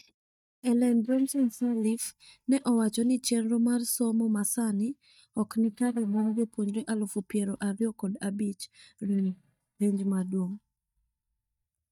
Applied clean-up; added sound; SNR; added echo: neural mask model DeepFilterNet 3.